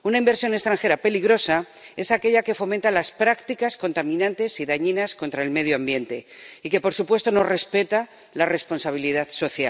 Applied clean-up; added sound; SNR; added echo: none; none; none; none.